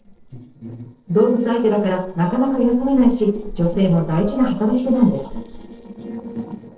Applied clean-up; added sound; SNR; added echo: neural separator model SepFormer DNS4.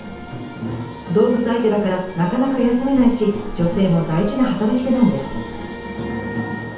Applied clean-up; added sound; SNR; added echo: none; Rain; 16 dB; reverberation time 0.8 s.